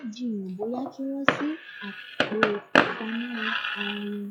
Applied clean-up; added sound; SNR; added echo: classical method log-MMSE.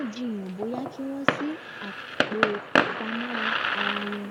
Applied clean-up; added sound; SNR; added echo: none; Fireworks; -5 dB; none.